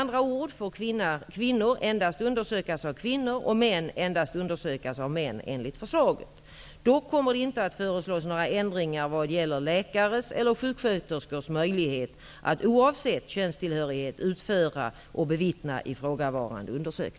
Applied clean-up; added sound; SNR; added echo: none; none; none; none.